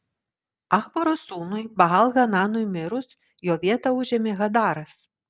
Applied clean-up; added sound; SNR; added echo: none; none; none; none.